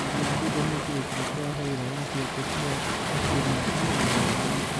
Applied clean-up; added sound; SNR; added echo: none; Waves, surf; -4 dB; none.